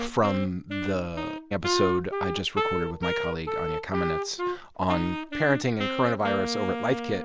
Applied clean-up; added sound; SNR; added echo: none; Wind instrument, woodwind instrument; 3 dB; none.